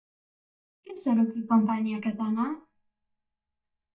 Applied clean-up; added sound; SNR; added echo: neural mask model DeepFilterNet 3.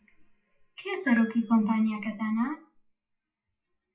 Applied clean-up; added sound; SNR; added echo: classical method WPE with log-MMSE.